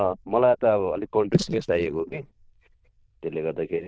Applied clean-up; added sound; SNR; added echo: neural diffusion model UNIVERSE++.